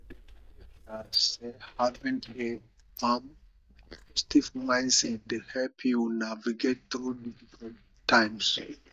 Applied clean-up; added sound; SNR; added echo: neural mask model DeepFilterNet 3.